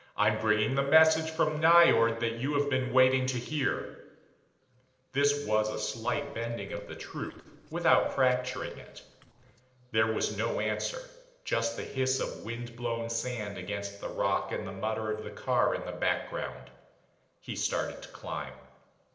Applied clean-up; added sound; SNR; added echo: neural separator model SepFormer DNS4.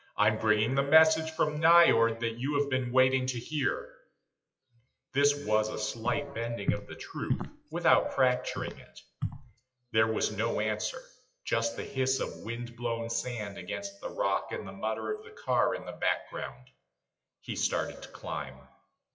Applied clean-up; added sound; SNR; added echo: classical method WPE with log-MMSE.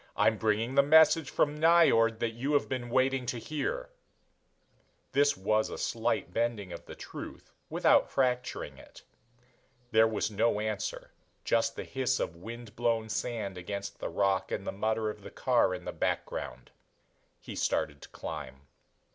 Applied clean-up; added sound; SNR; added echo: none; none; none; none.